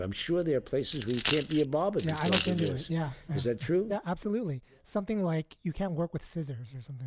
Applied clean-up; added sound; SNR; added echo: none; Coin (dropping); -1 dB; none.